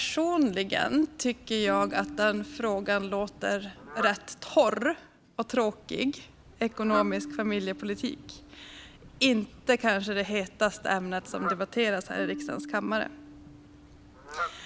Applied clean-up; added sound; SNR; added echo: none; Marimba, xylophone + Fowl; 12 dB; none.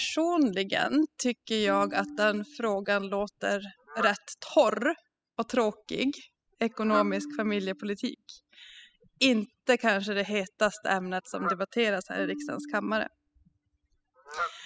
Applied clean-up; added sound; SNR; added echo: classical method spectral subtraction.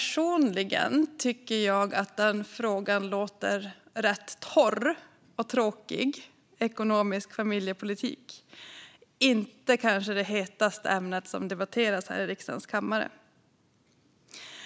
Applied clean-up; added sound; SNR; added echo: none; none; none; none.